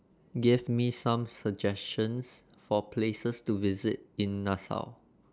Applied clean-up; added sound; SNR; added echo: none; none; none; none.